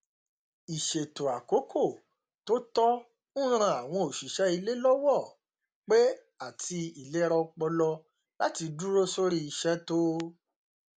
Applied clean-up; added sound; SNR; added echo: none; none; none; none.